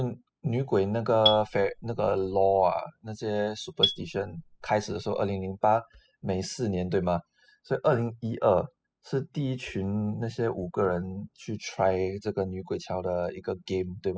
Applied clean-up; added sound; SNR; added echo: classical method spectral subtraction.